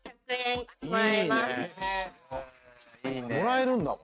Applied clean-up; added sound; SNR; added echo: neural mask model RNNoise.